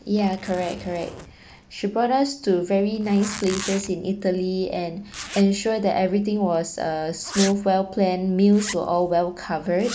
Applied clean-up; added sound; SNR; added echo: none; Zipper (clothing); 16 dB; none.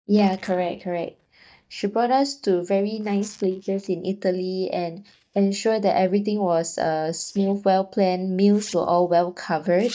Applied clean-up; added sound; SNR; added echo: neural mask model DeepFilterNet 3.